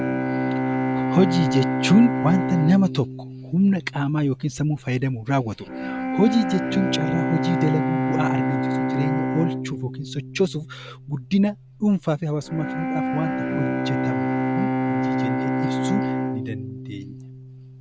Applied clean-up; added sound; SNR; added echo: none; Bowed string instrument; 1 dB; none.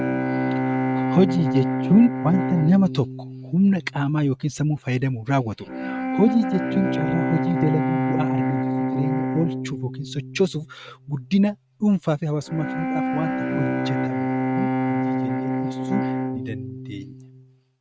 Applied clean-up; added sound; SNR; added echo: neural mask model RNNoise.